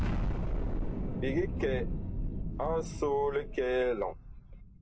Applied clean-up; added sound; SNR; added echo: none; Explosion; 0 dB; none.